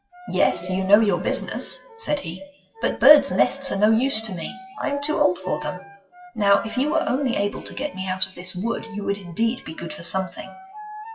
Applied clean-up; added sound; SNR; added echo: classical method WPE with log-MMSE.